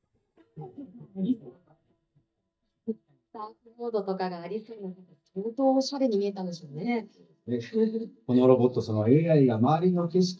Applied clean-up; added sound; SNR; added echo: neural mask model DeepFilterNet 3.